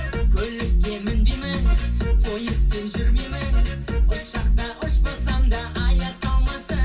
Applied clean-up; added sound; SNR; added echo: none; none; none; reverberation time 0.2 s.